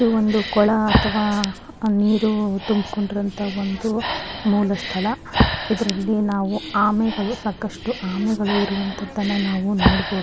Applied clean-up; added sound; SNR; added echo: none; Breathing; 6 dB; none.